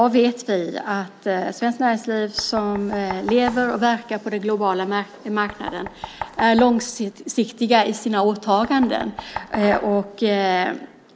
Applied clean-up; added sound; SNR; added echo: none; Knock; 15 dB; none.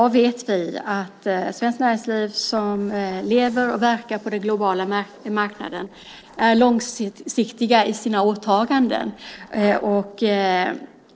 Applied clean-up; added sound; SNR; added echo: neural separator model SepFormer DNS4.